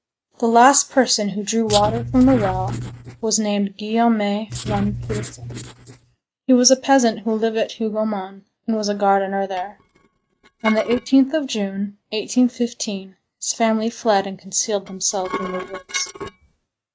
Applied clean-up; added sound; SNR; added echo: neural mask model RNNoise.